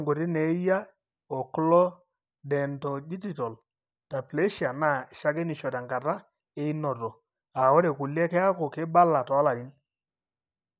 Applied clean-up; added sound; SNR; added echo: none; none; none; none.